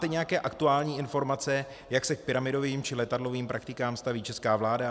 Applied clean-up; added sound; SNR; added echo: none; none; none; none.